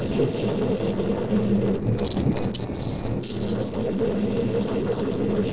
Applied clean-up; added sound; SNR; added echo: neural separator model SepFormer DNS4.